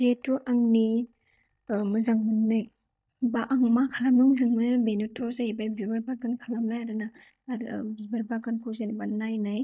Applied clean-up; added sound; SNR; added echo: neural mask model DeepFilterNet 3.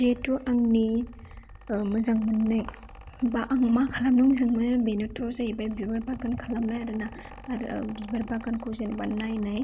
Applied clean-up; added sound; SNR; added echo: none; Mechanical fan; 18 dB; none.